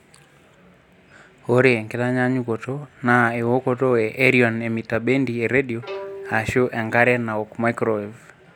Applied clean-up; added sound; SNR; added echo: none; Bowed string instrument; 17 dB; none.